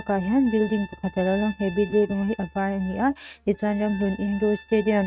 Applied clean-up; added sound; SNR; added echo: neural mask model RNNoise.